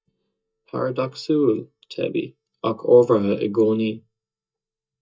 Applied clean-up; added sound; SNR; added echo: neural mask model DeepFilterNet 3.